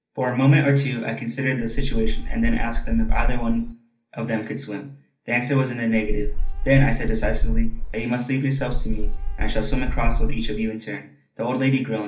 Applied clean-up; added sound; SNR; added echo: none; Meow; -3 dB; reverberation time 0.3 s.